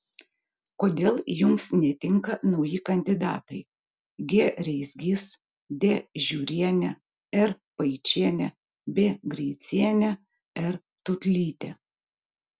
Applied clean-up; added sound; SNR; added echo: none; none; none; none.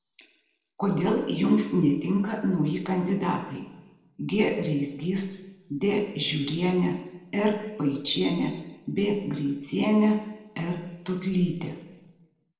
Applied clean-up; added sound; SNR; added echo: none; none; none; reverberation time 1.0 s.